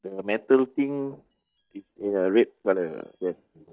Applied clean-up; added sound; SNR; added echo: neural mask model DeepFilterNet 3.